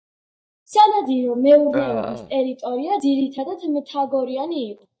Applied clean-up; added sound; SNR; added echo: neural mask model DeepFilterNet 3.